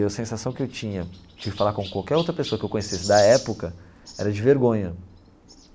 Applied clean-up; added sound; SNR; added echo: none; Chirp, tweet; 16 dB; none.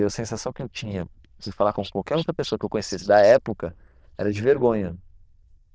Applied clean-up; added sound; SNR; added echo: neural diffusion model UNIVERSE++.